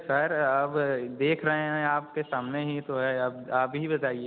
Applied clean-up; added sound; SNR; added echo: none; none; none; none.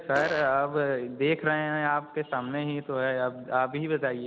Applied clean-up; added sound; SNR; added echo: none; Fart; 9 dB; none.